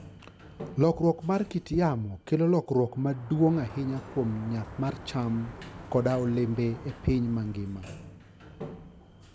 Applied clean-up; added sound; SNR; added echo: none; Sliding door; 16 dB; none.